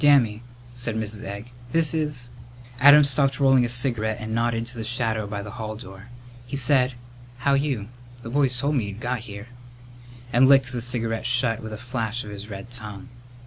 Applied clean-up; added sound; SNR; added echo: none; none; none; none.